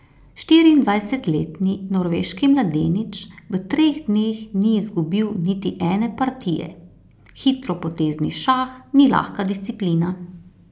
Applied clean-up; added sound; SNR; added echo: none; none; none; none.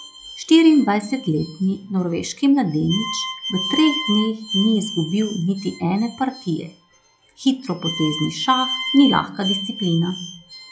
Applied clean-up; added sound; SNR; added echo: classical method log-MMSE.